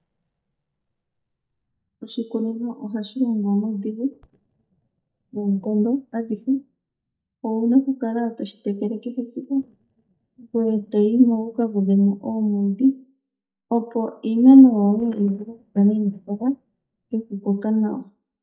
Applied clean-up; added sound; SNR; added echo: neural mask model DeepFilterNet 3.